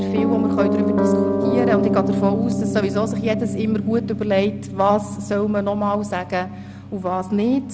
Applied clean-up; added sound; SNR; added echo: none; Piano; 0 dB; none.